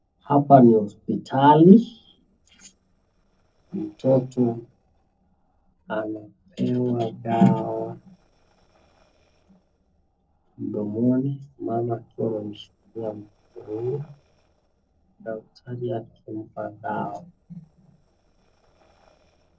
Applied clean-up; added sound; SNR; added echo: neural separator model SepFormer DNS4.